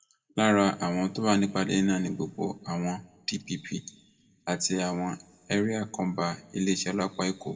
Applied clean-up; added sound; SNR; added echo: none; none; none; reverberation time 1.4 s.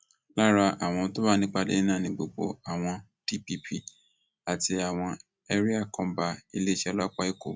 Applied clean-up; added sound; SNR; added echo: none; none; none; none.